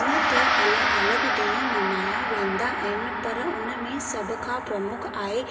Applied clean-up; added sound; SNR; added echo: none; Gong; -4 dB; reverberation time 2.8 s.